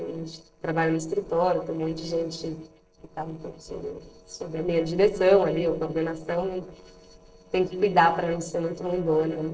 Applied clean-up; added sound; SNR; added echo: neural separator model SepFormer DNS4.